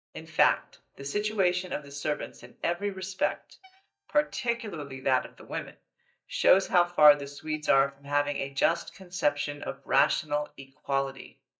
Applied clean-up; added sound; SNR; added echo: neural mask model DeepFilterNet 3.